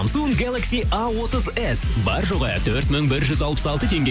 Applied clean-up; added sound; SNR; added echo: none; none; none; none.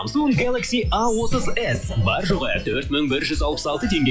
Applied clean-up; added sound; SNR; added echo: classical method log-MMSE.